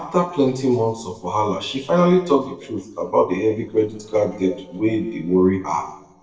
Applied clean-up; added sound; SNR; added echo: neural separator model SepFormer DNS4.